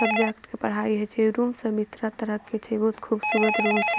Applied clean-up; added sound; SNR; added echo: none; Telephone; 4 dB; none.